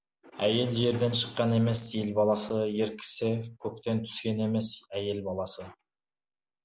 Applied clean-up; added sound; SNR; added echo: none; none; none; none.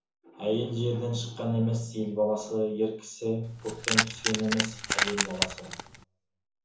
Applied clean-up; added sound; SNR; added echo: none; Keys jangling; 0 dB; reverberation time 0.7 s.